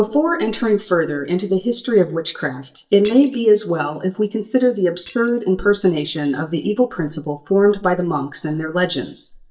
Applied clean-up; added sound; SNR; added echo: neural mask model DeepFilterNet 3.